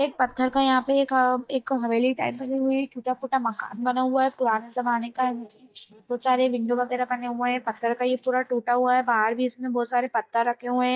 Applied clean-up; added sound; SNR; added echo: neural mask model DeepFilterNet 3.